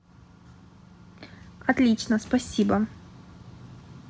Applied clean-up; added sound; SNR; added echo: none; none; none; none.